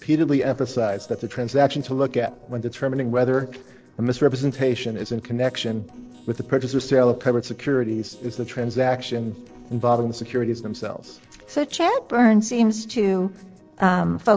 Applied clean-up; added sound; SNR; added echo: neural separator model SepFormer DNS4.